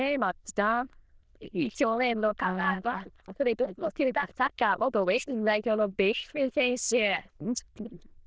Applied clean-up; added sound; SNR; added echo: neural diffusion model UNIVERSE++.